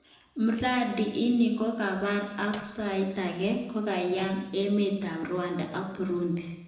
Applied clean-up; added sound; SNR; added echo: neural separator model SepFormer DNS4.